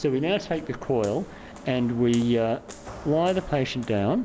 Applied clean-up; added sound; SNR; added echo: none; Walk, footsteps; 19 dB; none.